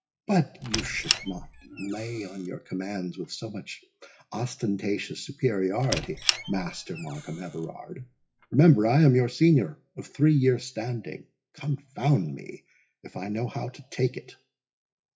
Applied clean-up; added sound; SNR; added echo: classical method WPE with log-MMSE.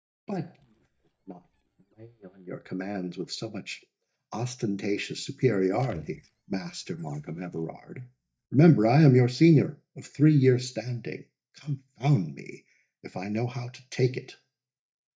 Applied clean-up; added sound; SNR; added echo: neural mask model DeepFilterNet 3.